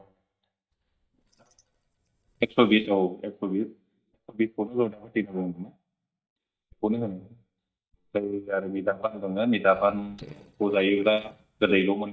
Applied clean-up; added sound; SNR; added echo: neural mask model DeepFilterNet 3.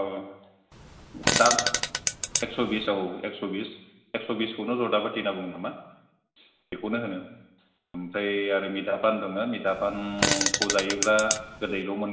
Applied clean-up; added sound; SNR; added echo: none; Fart; 0 dB; reverberation time 0.9 s.